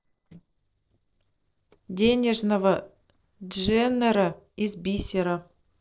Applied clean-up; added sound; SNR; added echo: neural separator model SepFormer DNS4.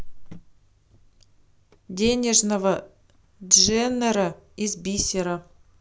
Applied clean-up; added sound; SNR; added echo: none; Cricket; 17 dB; none.